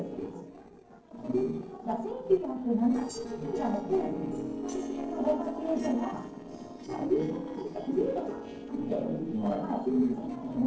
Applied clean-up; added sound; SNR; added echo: neural separator model SepFormer DNS4.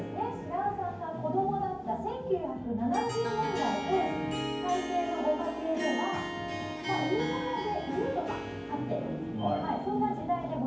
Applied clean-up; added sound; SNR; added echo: none; Harp; 6 dB; reverberation time 0.9 s.